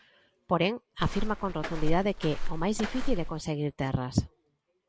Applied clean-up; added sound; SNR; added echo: none; Walk, footsteps; -2 dB; none.